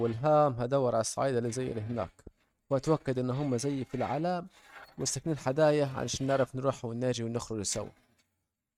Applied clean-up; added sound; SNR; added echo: neural mask model RNNoise.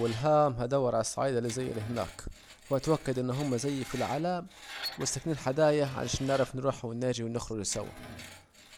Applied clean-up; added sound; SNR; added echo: none; Screech; 17 dB; none.